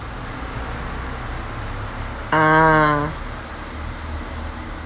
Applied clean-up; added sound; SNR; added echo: none; none; none; none.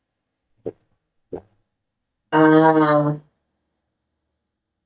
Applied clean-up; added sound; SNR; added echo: neural mask model DeepFilterNet 3.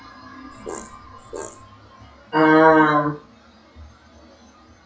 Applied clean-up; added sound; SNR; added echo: classical method WPE with log-MMSE.